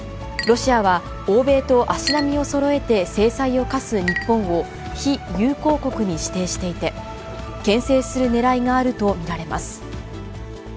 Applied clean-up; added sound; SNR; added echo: none; Chink, clink; 16 dB; none.